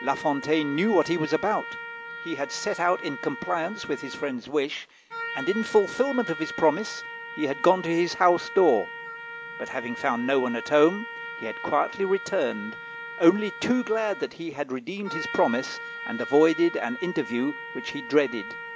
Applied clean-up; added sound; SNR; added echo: none; Trumpet; 11 dB; none.